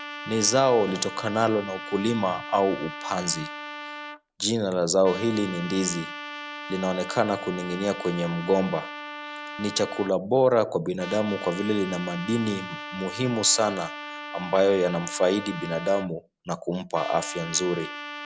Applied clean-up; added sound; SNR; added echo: none; Trumpet; 11 dB; none.